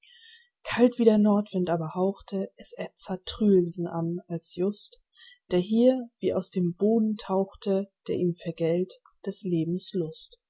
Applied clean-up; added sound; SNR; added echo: none; none; none; none.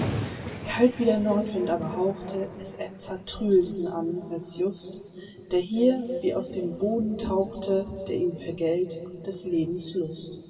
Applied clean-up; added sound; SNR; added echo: none; Thunder; 13 dB; reverberation time 3.0 s.